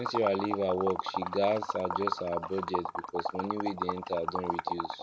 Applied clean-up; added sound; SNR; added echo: none; Liquid; 2 dB; none.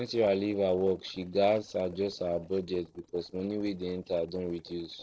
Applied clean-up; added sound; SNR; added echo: neural separator model SepFormer DNS4.